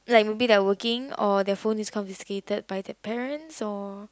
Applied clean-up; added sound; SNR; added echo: none; none; none; none.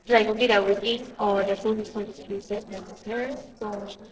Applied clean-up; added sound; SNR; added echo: neural separator model SepFormer DNS4.